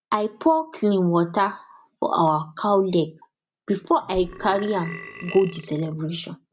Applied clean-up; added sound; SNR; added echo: none; Burping, eructation; 15 dB; none.